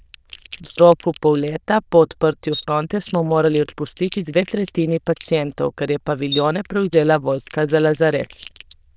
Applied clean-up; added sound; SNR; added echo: neural diffusion model UNIVERSE++.